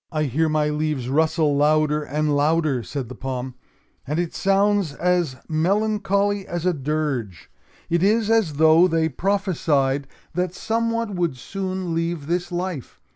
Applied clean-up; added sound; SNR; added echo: none; none; none; none.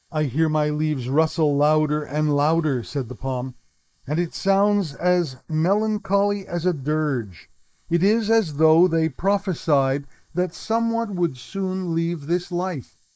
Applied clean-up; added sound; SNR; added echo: neural mask model Resemble Enhance denoiser.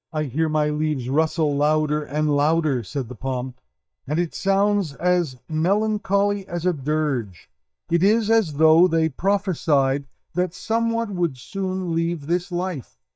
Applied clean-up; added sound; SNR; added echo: neural mask model DeepFilterNet 3.